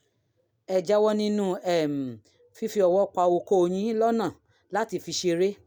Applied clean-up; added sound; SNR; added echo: none; none; none; none.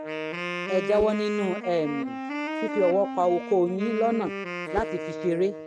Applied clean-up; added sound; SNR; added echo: neural mask model RNNoise.